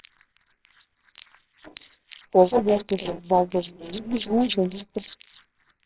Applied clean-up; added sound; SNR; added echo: neural separator model SepFormer WHAMR!.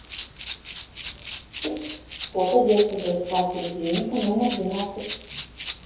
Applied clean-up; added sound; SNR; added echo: none; Rattle (instrument); 12 dB; reverberation time 2.0 s.